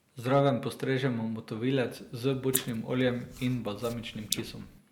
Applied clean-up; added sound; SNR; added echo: neural mask model Resemble Enhance denoiser.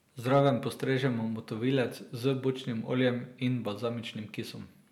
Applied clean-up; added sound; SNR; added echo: none; none; none; none.